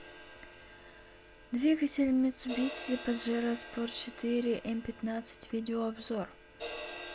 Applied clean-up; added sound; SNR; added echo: none; Crash cymbal; 17 dB; none.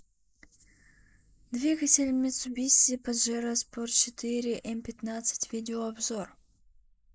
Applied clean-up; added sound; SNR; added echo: neural mask model Resemble Enhance denoiser.